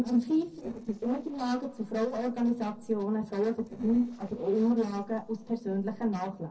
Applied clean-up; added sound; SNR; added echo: neural separator model SepFormer DNS4.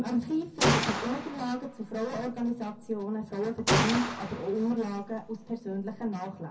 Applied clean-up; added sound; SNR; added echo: none; Gunshot, gunfire; 0 dB; reverberation time 0.3 s.